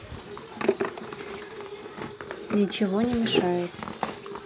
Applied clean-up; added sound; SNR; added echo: none; none; none; none.